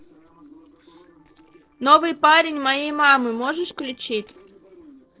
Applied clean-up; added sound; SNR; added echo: neural separator model SepFormer DNS4.